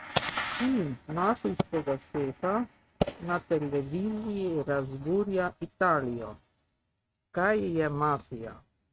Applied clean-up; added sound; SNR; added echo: neural mask model RNNoise.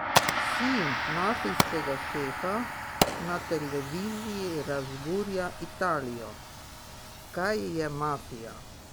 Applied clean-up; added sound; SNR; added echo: none; Gong + Fire; 0 dB; none.